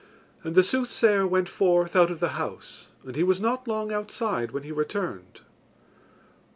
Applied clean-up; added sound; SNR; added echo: none; none; none; none.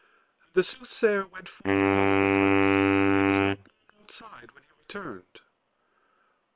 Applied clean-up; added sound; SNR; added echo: neural separator model SepFormer WHAM!.